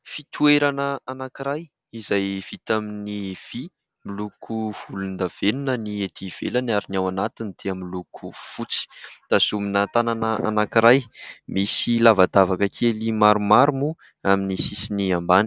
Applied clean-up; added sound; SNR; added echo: none; none; none; none.